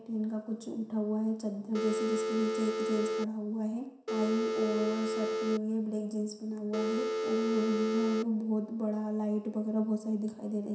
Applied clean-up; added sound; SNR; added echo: none; Telephone; -1 dB; reverberation time 0.7 s.